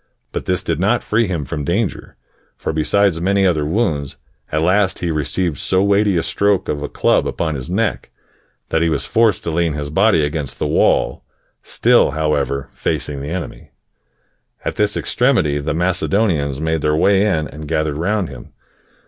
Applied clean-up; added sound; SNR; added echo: none; none; none; none.